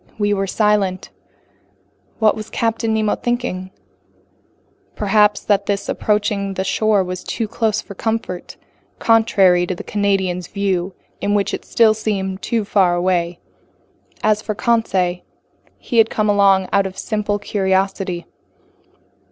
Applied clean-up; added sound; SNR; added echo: none; none; none; none.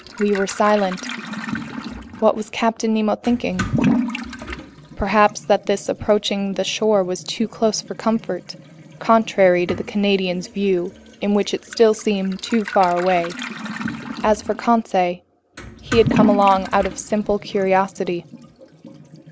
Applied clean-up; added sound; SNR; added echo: none; Toilet flush / Liquid; 9 dB; none.